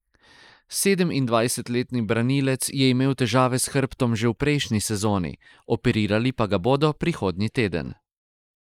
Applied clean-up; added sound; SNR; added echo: neural mask model Resemble Enhance denoiser.